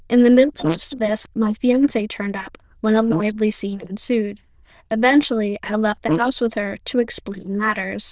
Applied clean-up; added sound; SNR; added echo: neural diffusion model UNIVERSE++.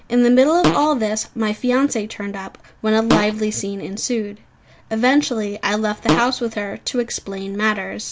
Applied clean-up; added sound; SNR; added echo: none; Fart; 2 dB; none.